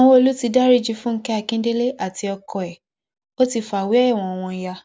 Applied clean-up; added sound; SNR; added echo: none; none; none; none.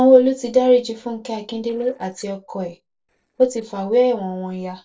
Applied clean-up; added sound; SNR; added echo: neural separator model SepFormer DNS4.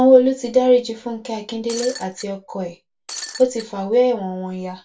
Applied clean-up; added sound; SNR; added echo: none; Shatter; 14 dB; reverberation time 0.2 s.